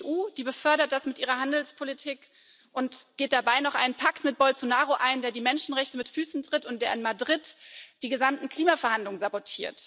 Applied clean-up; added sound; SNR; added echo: none; none; none; none.